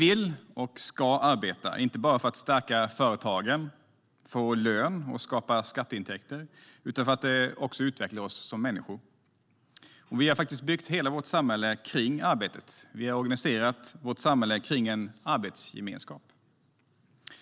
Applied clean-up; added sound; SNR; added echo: none; none; none; none.